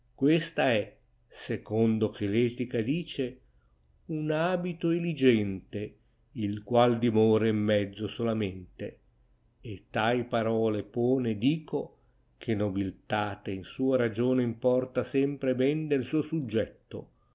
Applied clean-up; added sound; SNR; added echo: none; none; none; none.